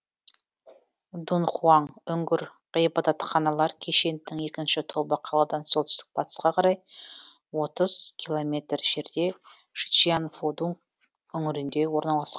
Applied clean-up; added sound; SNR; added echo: none; none; none; none.